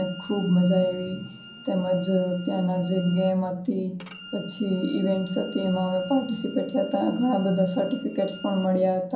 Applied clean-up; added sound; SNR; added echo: none; Bowed string instrument; 18 dB; reverberation time 0.6 s.